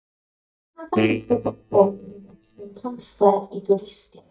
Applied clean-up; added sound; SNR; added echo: neural mask model DeepFilterNet 3.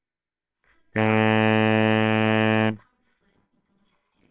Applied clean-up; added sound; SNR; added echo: neural separator model SepFormer WHAMR!.